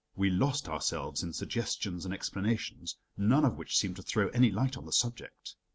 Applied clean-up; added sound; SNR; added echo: none; none; none; none.